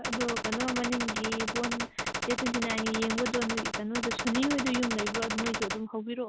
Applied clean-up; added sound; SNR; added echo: none; Gunshot, gunfire; 1 dB; none.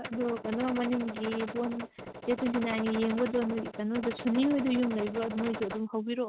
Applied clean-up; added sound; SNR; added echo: neural mask model RNNoise.